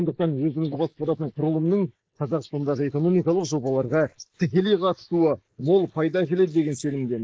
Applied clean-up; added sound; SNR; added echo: neural mask model Resemble Enhance denoiser.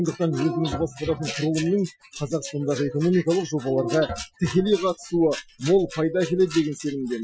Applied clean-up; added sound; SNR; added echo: classical method Wiener filter.